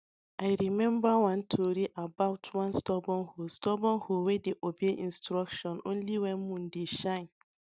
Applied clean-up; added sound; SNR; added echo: none; none; none; none.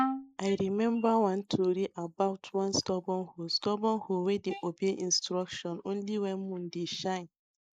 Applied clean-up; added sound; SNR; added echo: neural mask model Resemble Enhance denoiser.